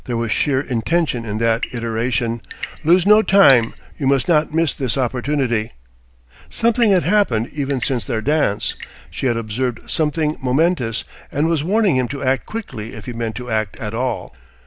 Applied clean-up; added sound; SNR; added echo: none; Drip / Sink (filling or washing) / Water tap, faucet / Water; 16 dB; none.